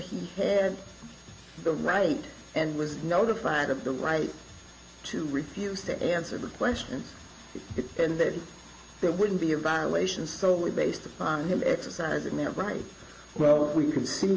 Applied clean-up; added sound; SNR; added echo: none; none; none; none.